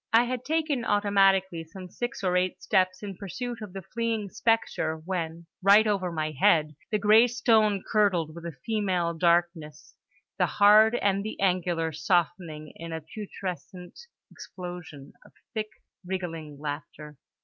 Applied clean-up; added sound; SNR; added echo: none; none; none; none.